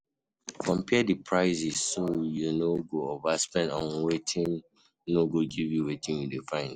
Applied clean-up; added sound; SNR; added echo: none; none; none; none.